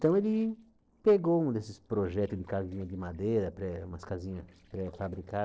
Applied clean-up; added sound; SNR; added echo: neural separator model SepFormer DNS4.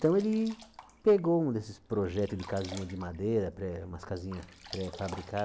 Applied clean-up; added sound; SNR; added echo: none; Sink (filling or washing); 19 dB; none.